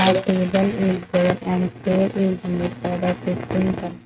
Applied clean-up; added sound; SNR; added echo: neural mask model RNNoise.